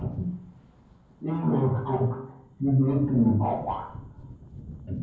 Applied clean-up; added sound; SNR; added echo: none; Thunder / Wind; 17 dB; reverberation time 0.9 s.